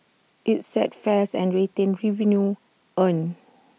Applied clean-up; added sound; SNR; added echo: none; none; none; none.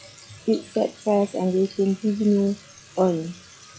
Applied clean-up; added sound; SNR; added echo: classical method log-MMSE.